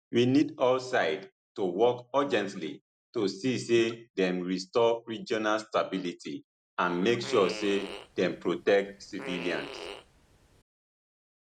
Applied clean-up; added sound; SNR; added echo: none; Fart; 13 dB; none.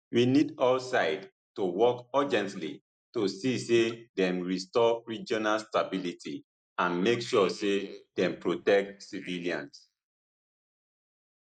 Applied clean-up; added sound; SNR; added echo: neural mask model Resemble Enhance denoiser.